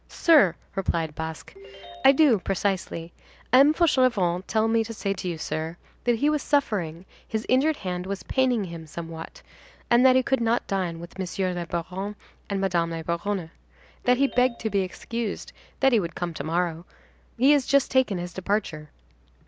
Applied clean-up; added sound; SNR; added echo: none; Ringtone; 20 dB; none.